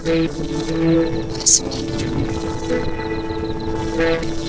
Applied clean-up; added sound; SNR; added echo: neural separator model SepFormer DNS4.